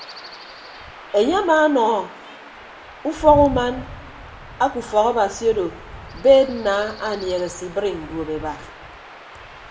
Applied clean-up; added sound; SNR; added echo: none; Stream / Chirp, tweet / Wind; 15 dB; reverberation time 0.8 s.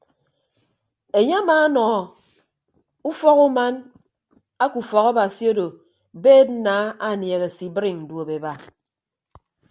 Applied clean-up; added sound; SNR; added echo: none; none; none; none.